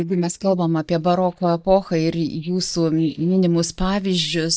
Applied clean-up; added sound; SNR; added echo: neural mask model DeepFilterNet 3.